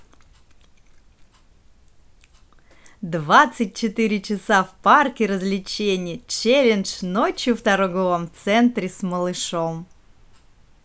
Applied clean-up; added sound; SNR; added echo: none; none; none; none.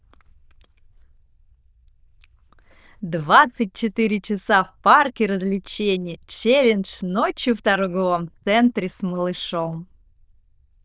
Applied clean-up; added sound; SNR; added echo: neural diffusion model UNIVERSE++.